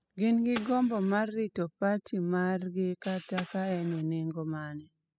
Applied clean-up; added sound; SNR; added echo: classical method spectral subtraction.